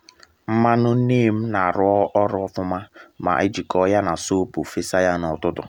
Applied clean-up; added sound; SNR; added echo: none; none; none; none.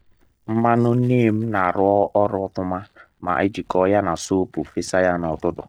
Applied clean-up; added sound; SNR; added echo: neural mask model DeepFilterNet 3.